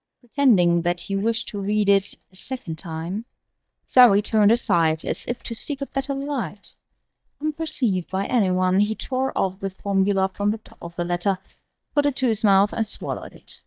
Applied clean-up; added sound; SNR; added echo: neural mask model DeepFilterNet 3.